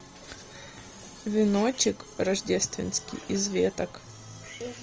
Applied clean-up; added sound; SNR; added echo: none; none; none; none.